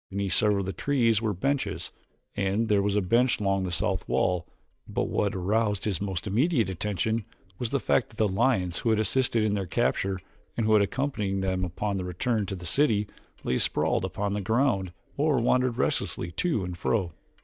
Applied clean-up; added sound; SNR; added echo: neural mask model DeepFilterNet 3.